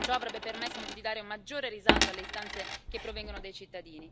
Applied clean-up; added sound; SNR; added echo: none; Coin (dropping); -4 dB; none.